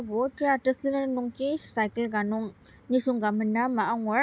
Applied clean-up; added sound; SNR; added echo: none; none; none; none.